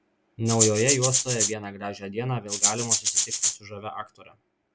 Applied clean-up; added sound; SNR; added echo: none; Rattle (instrument); -5 dB; none.